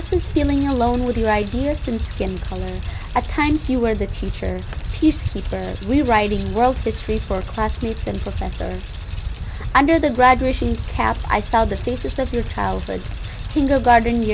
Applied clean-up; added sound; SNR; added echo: none; Bicycle; 17 dB; none.